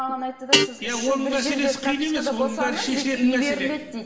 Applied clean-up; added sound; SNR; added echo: none; Guitar; 5 dB; reverberation time 2.9 s.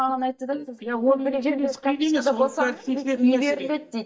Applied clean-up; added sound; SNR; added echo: neural mask model DeepFilterNet 3.